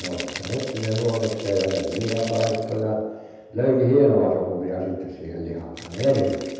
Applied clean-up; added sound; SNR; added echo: none; Rattle (instrument); 16 dB; reverberation time 1.1 s.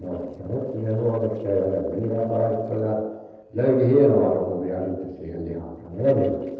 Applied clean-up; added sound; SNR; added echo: neural separator model SepFormer DNS4.